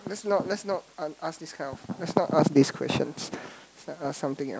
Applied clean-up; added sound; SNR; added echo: none; none; none; none.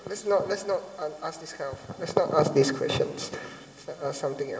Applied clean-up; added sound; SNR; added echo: none; none; none; reverberation time 2.6 s.